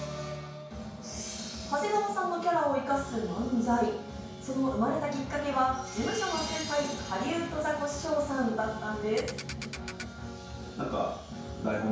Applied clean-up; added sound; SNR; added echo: none; Ratchet, pawl; 12 dB; reverberation time 0.5 s.